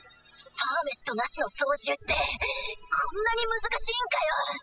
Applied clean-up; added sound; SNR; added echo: classical method spectral subtraction.